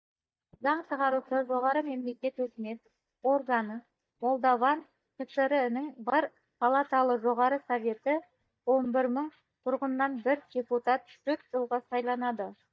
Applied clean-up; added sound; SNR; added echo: neural mask model DeepFilterNet 3.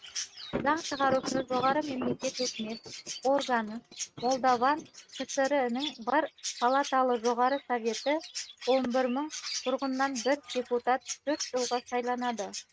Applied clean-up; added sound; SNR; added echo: neural mask model RNNoise.